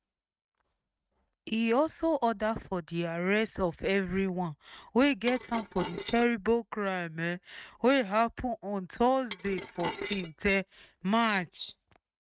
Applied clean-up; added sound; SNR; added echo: neural mask model RNNoise.